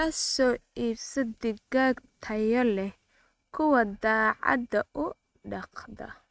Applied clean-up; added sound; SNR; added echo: neural mask model RNNoise.